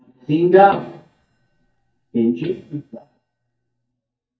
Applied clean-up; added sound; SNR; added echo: neural mask model DeepFilterNet 3.